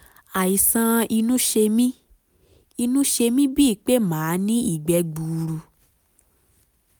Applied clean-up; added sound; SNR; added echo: none; none; none; none.